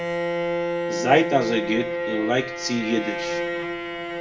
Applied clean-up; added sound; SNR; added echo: none; Bowed string instrument; 2 dB; reverberation time 0.4 s.